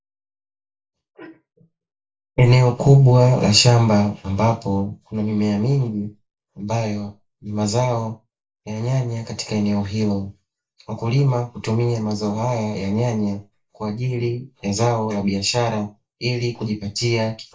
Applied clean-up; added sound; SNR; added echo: none; none; none; reverberation time 0.3 s.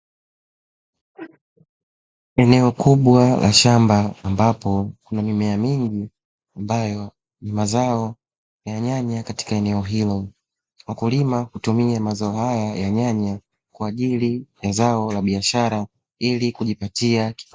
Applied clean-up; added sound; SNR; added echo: none; none; none; none.